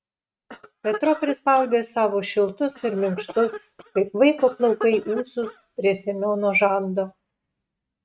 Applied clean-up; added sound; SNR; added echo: neural mask model RNNoise.